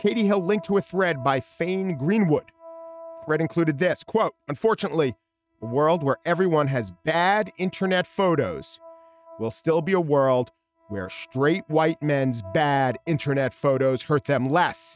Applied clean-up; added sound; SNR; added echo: neural mask model RNNoise.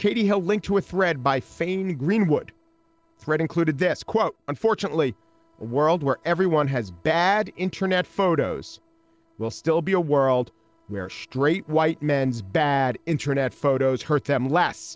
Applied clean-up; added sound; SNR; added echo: neural separator model SepFormer DNS4.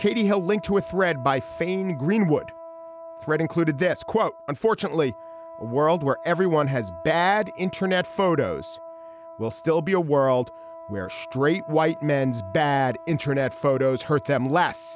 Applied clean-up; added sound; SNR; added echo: none; Wind instrument, woodwind instrument; 16 dB; none.